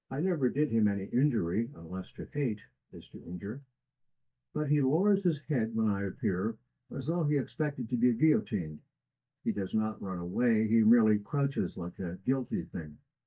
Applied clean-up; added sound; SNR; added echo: neural mask model DeepFilterNet 3.